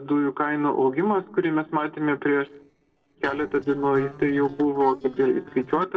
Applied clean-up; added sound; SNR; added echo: neural separator model SepFormer DNS4.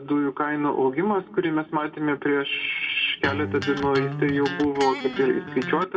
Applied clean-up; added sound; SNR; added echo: none; Electric guitar; 8 dB; reverberation time 1.4 s.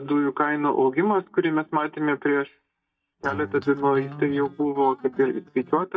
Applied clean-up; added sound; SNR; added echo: neural mask model DeepFilterNet 3.